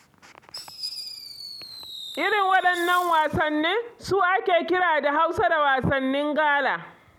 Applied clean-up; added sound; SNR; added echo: none; Fireworks; 16 dB; none.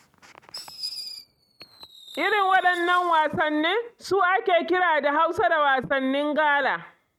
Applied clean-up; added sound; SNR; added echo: neural mask model RNNoise.